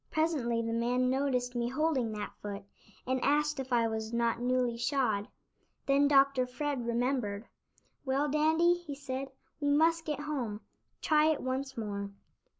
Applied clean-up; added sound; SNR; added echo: none; none; none; none.